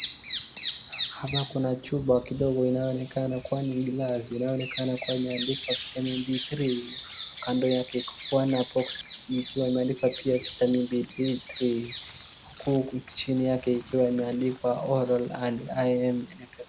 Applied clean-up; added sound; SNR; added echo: none; Bird vocalization, bird call, bird song; 6 dB; none.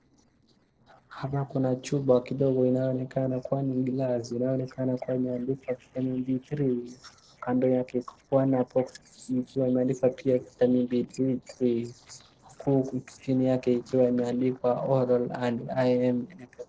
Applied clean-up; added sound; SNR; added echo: neural separator model SepFormer DNS4.